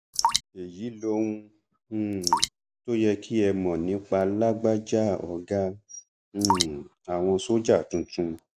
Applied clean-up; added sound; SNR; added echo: none; Drip; 5 dB; none.